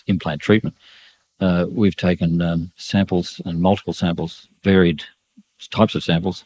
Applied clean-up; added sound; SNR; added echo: neural mask model Resemble Enhance denoiser.